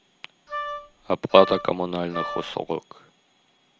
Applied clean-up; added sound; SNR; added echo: none; Wind instrument, woodwind instrument; 9 dB; none.